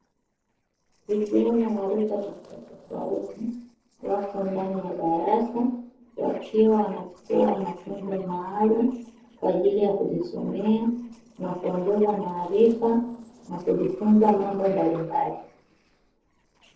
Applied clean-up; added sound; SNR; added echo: neural separator model SepFormer DNS4.